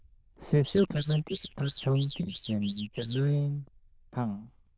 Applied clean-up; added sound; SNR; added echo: neural diffusion model UNIVERSE++.